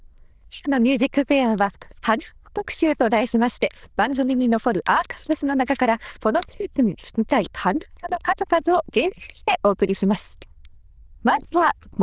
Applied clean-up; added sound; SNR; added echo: neural diffusion model UNIVERSE++.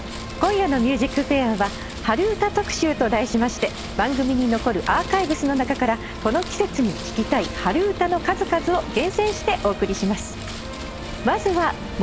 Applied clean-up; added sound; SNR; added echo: none; Wind; 10 dB; none.